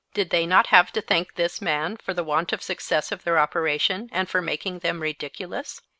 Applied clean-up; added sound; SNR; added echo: none; none; none; none.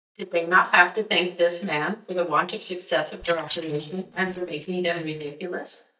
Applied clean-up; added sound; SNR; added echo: neural mask model DeepFilterNet 3.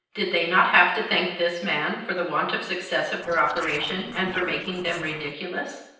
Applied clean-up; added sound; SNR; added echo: neural separator model SepFormer DNS4.